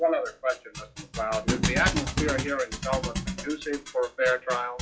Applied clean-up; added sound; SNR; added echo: classical method WPE with log-MMSE.